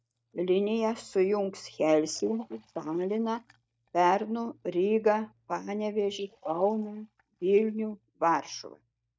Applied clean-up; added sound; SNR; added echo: neural mask model DeepFilterNet 3.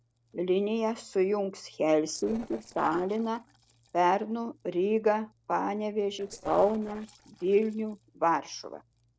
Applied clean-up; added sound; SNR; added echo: neural separator model SepFormer DNS4.